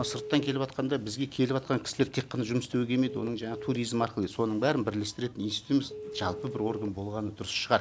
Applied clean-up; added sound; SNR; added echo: none; Telephone; 15 dB; none.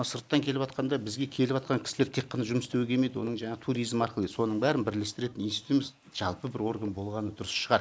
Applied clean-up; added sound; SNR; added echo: neural mask model Resemble Enhance denoiser.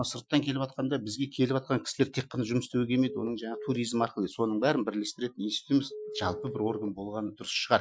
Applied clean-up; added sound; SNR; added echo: classical method Wiener filter.